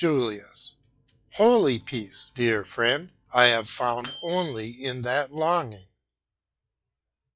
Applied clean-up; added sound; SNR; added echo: classical method log-MMSE.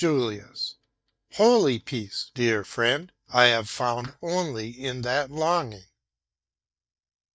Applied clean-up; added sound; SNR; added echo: neural mask model DeepFilterNet 3.